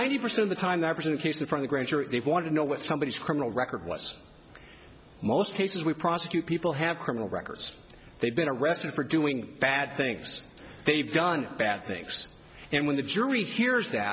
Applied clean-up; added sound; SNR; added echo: none; none; none; none.